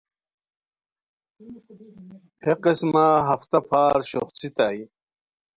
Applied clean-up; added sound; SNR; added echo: none; none; none; none.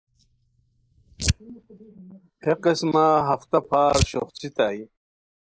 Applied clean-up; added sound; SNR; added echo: neural mask model Resemble Enhance denoiser.